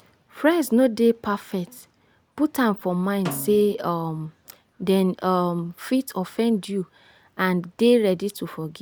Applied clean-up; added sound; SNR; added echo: none; Snare drum; 17 dB; none.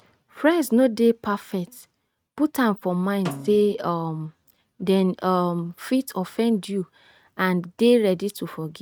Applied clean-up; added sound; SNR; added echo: neural mask model RNNoise.